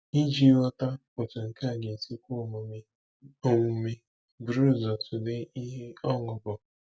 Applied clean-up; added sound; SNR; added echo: none; none; none; none.